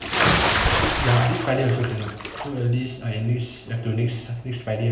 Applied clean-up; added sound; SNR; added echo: none; Bathtub (filling or washing) / Splash, splatter; 1 dB; reverberation time 0.9 s.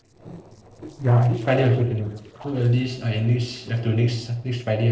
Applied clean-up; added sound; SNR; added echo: neural separator model SepFormer DNS4.